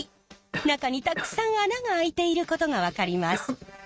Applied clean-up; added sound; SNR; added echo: neural mask model RNNoise.